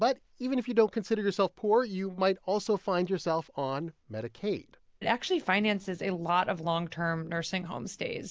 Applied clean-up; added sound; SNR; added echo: none; none; none; none.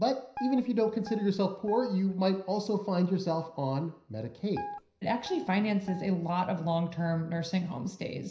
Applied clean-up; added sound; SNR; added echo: none; Guitar; 14 dB; reverberation time 0.5 s.